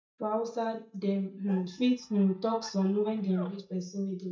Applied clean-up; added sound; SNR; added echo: neural mask model DeepFilterNet 3.